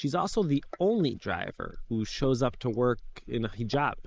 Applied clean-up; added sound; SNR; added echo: neural mask model Resemble Enhance denoiser.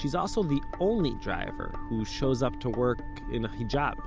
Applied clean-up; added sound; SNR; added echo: none; Wind instrument, woodwind instrument; 20 dB; none.